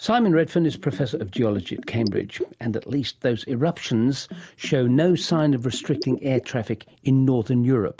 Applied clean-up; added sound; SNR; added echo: none; Bathtub (filling or washing); 14 dB; none.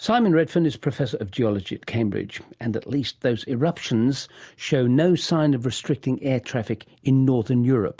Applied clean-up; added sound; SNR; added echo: none; none; none; none.